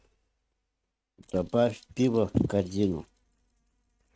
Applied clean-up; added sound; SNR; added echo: neural mask model RNNoise.